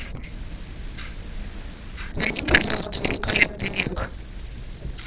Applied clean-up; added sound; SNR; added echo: neural separator model SepFormer DNS4.